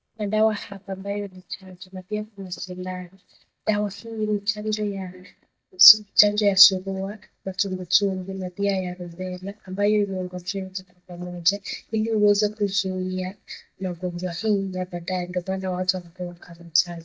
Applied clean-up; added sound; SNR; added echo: neural mask model DeepFilterNet 3.